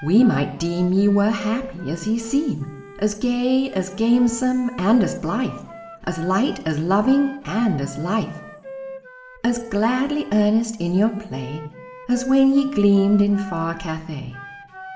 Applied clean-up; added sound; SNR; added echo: none; Wind instrument, woodwind instrument; 18 dB; reverberation time 1.1 s.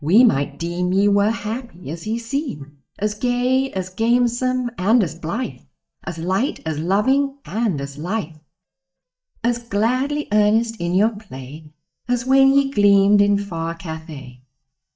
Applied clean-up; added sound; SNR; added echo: neural mask model DeepFilterNet 3.